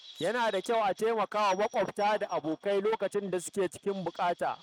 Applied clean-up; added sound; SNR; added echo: neural mask model RNNoise.